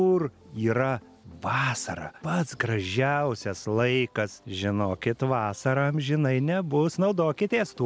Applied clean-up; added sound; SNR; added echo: none; none; none; none.